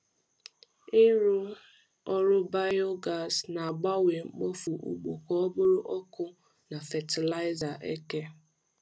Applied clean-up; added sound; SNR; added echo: none; none; none; none.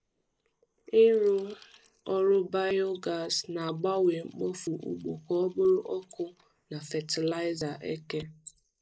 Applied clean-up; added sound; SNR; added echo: neural mask model Resemble Enhance denoiser.